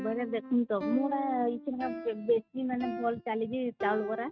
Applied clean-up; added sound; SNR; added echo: neural mask model RNNoise.